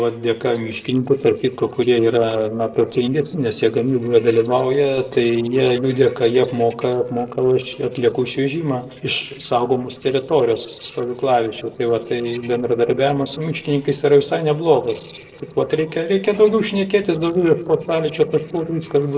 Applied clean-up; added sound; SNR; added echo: neural separator model SepFormer DNS4.